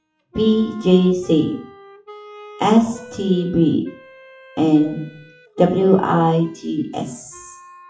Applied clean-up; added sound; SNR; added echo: classical method WPE with log-MMSE.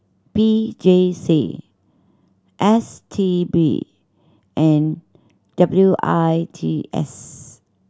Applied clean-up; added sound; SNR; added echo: none; none; none; none.